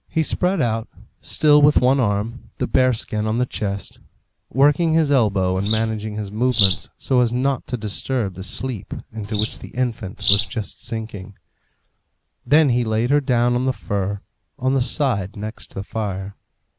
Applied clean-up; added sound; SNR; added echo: none; Bird vocalization, bird call, bird song; 6 dB; none.